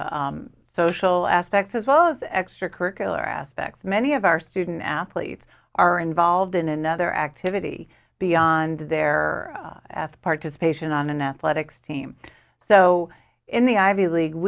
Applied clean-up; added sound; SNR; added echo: none; none; none; none.